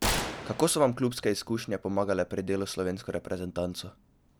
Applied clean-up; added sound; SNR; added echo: none; Gunshot, gunfire; 7 dB; none.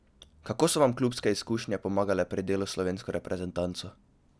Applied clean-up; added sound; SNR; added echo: none; none; none; none.